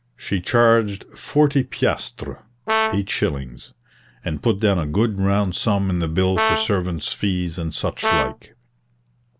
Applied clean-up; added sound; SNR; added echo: none; Brass instrument; 3 dB; none.